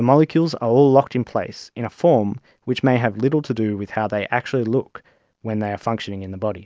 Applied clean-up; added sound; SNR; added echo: none; none; none; none.